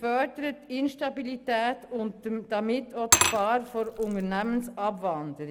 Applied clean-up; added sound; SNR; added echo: none; Glass / Liquid; 2 dB; none.